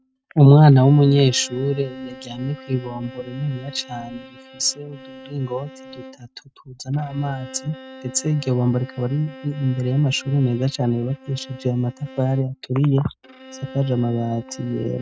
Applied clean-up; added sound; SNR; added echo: neural mask model RNNoise.